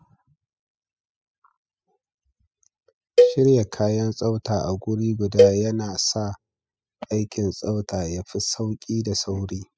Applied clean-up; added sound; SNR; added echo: classical method spectral subtraction.